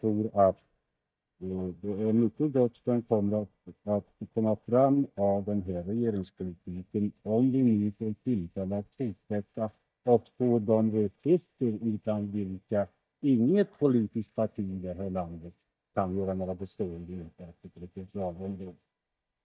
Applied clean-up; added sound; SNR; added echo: neural mask model DeepFilterNet 3.